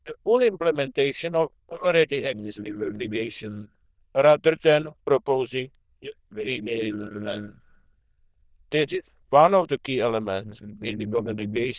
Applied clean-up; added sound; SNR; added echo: neural diffusion model UNIVERSE++.